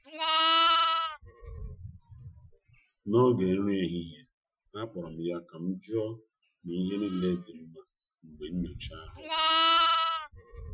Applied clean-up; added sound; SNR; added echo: classical method Wiener filter.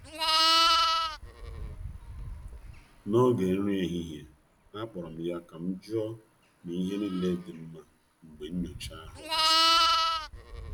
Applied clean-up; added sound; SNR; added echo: none; Livestock, farm animals, working animals; -3 dB; none.